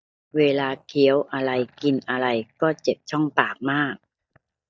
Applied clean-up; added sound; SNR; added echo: neural mask model DeepFilterNet 3.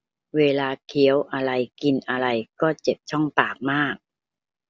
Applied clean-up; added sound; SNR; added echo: none; none; none; none.